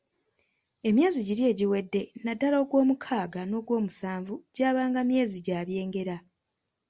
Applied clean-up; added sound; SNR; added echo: none; none; none; none.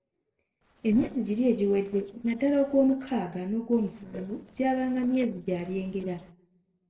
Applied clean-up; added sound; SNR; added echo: neural separator model SepFormer DNS4.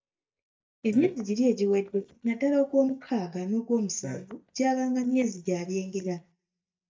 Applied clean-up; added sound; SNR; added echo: neural mask model DeepFilterNet 3.